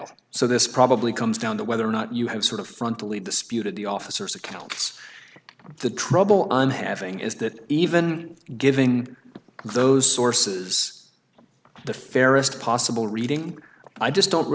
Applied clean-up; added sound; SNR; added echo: none; none; none; none.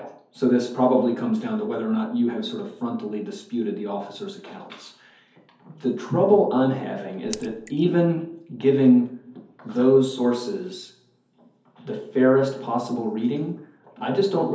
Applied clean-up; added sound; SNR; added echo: none; Raindrop / Splash, splatter; 18 dB; reverberation time 0.5 s.